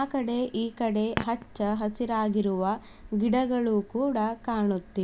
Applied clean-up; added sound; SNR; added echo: none; Chink, clink; 5 dB; none.